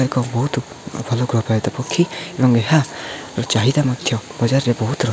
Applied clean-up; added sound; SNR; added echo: none; none; none; none.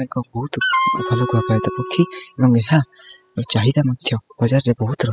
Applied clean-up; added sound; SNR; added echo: classical method spectral subtraction.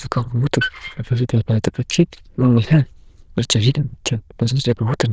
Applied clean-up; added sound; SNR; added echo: neural diffusion model UNIVERSE++.